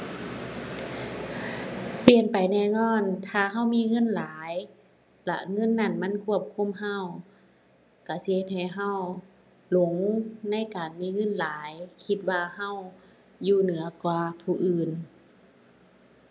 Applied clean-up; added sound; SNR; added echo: none; none; none; none.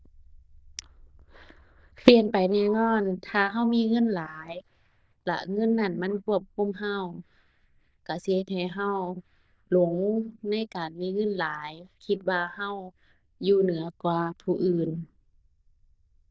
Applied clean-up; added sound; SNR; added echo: neural diffusion model UNIVERSE++.